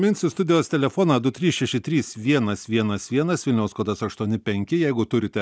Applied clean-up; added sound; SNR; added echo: none; none; none; none.